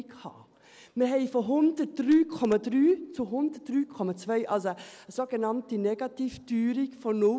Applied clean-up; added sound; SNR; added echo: none; none; none; none.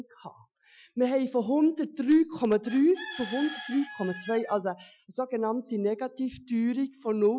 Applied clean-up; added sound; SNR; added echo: classical method Wiener filter.